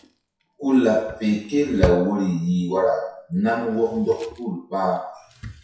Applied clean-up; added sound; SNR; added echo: classical method WPE with log-MMSE.